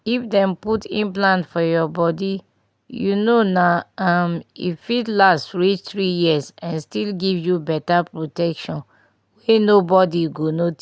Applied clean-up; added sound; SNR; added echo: none; none; none; none.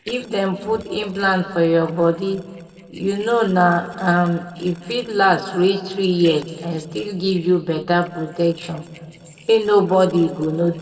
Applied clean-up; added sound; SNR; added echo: neural separator model SepFormer DNS4.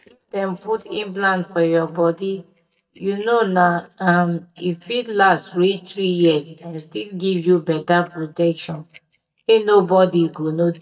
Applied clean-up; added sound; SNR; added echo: neural mask model DeepFilterNet 3.